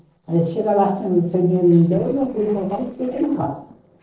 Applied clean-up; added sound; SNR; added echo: neural separator model SepFormer DNS4.